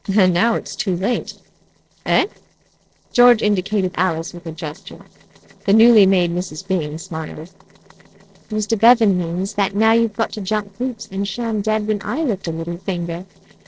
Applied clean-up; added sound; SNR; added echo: neural separator model SepFormer DNS4.